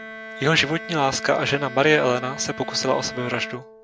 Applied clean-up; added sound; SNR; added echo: none; Bowed string instrument; 13 dB; none.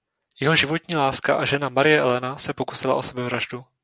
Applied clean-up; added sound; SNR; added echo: none; none; none; none.